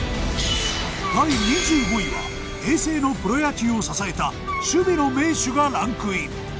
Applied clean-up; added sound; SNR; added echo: none; Wind instrument, woodwind instrument; 12 dB; none.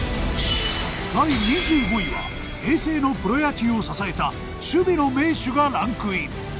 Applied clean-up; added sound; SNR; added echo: none; none; none; none.